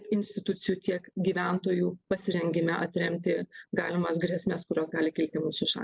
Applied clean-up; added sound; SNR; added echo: none; none; none; none.